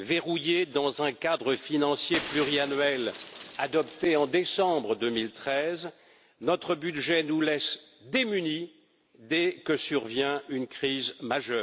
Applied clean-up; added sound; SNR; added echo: none; Shatter; 10 dB; none.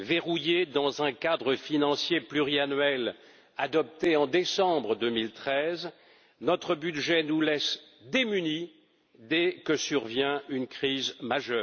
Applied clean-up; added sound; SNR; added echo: none; none; none; none.